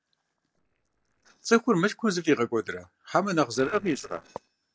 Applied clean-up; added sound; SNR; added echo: neural separator model SepFormer DNS4.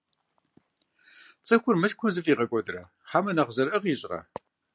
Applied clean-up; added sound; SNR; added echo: none; none; none; none.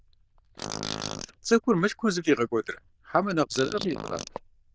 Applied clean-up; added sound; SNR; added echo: neural diffusion model UNIVERSE++.